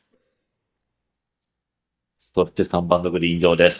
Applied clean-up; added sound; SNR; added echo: neural mask model DeepFilterNet 3.